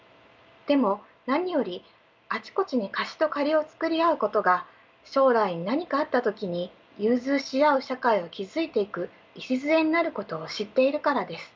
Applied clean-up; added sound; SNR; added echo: none; none; none; none.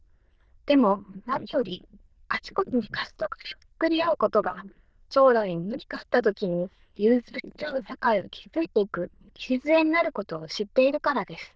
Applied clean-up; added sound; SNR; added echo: neural diffusion model UNIVERSE++.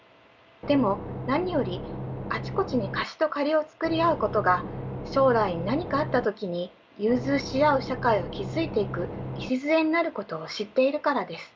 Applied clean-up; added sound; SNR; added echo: none; Engine / Boat, Water vehicle; 8 dB; none.